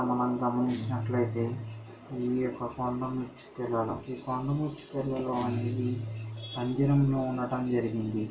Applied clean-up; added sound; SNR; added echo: none; Guitar; 8 dB; reverberation time 0.2 s.